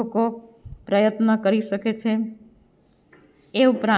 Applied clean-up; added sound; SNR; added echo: none; none; none; none.